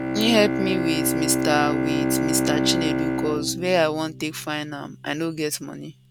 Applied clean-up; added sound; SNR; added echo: none; Bowed string instrument; 1 dB; none.